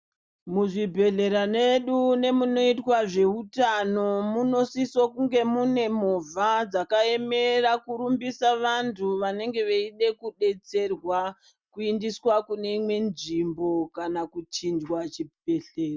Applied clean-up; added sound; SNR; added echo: none; none; none; none.